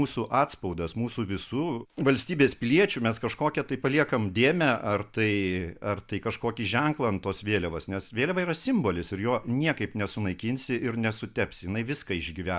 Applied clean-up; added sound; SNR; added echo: none; none; none; none.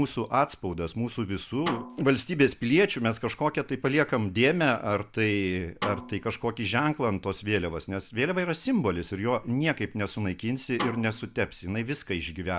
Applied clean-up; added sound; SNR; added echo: none; Snare drum; 13 dB; none.